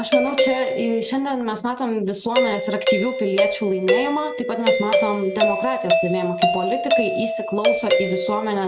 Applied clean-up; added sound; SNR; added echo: none; Doorbell; -2 dB; none.